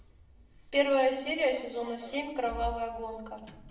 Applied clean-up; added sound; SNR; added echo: none; Sliding door; 17 dB; reverberation time 0.7 s.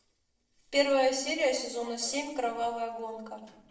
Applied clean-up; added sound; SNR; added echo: neural separator model SepFormer DNS4.